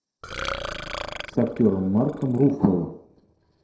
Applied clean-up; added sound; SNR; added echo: neural separator model SepFormer DNS4.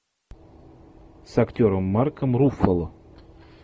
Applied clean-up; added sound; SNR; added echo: none; none; none; none.